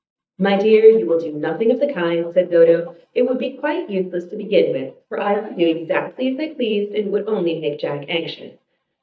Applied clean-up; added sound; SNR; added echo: neural mask model DeepFilterNet 3.